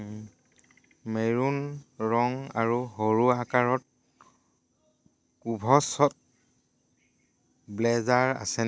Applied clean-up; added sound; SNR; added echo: none; none; none; none.